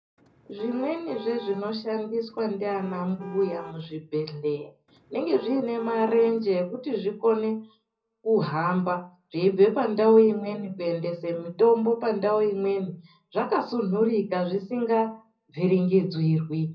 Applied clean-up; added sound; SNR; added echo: none; Car; 17 dB; reverberation time 0.4 s.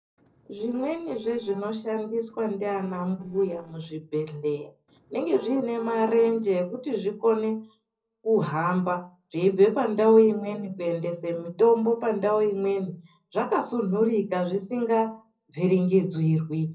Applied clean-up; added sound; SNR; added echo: neural separator model SepFormer DNS4.